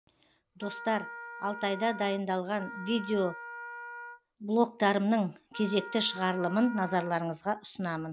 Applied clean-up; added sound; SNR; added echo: none; Wind instrument, woodwind instrument; 12 dB; none.